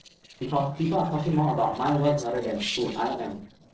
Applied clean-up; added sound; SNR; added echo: neural separator model SepFormer DNS4.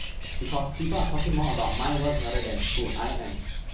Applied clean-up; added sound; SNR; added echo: none; Bird; -2 dB; reverberation time 0.7 s.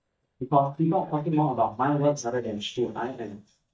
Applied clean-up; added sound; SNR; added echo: neural mask model DeepFilterNet 3.